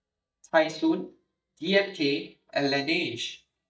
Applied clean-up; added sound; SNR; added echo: neural mask model DeepFilterNet 3.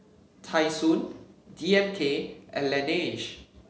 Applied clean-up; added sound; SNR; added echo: none; none; none; none.